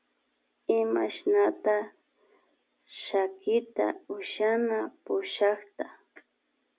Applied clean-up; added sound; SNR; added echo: none; none; none; none.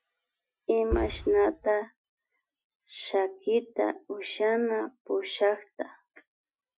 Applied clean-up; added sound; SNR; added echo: classical method Wiener filter.